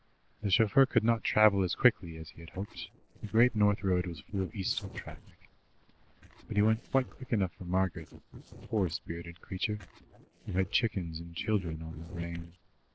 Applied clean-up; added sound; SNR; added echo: neural separator model SepFormer DNS4.